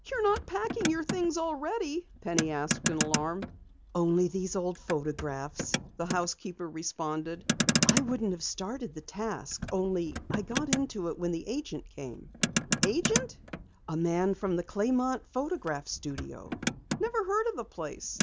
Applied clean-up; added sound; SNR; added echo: none; Motor vehicle (road); 3 dB; none.